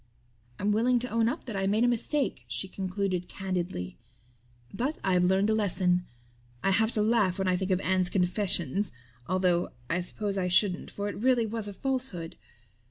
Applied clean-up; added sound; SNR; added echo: none; none; none; none.